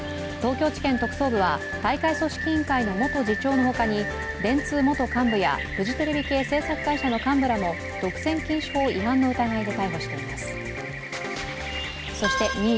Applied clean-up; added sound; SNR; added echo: none; Rain; 10 dB; none.